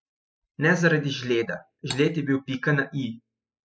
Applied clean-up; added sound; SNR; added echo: classical method spectral subtraction.